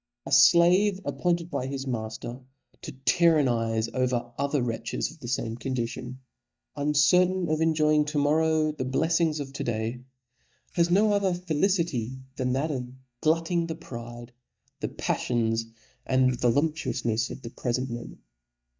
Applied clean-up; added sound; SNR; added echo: neural mask model DeepFilterNet 3.